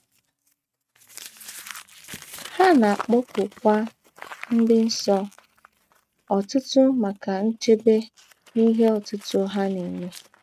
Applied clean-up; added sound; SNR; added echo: neural mask model RNNoise.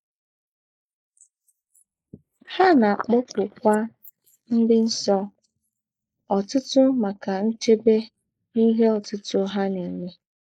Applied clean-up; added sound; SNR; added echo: neural mask model Resemble Enhance denoiser.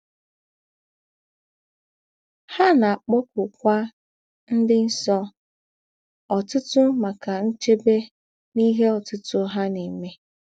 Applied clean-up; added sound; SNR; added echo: none; none; none; none.